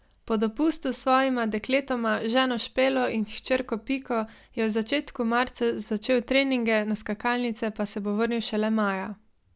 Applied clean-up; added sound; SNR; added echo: none; none; none; none.